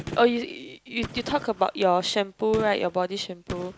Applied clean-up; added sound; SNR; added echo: none; Gunshot, gunfire; 15 dB; none.